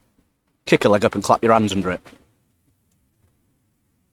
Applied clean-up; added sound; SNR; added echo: neural mask model RNNoise.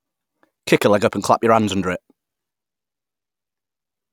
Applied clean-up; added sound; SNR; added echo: none; none; none; none.